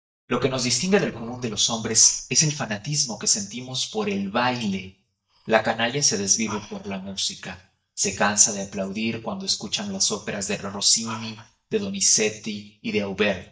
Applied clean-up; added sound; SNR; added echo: neural mask model DeepFilterNet 3.